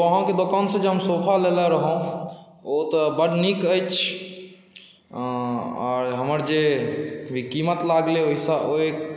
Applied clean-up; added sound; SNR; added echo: neural mask model Resemble Enhance denoiser.